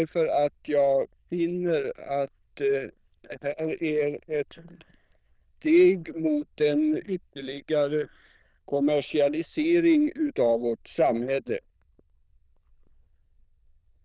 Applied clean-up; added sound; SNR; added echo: neural diffusion model UNIVERSE++.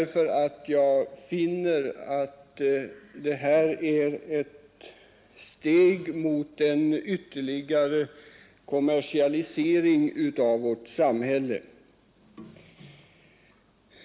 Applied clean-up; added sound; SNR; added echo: none; none; none; none.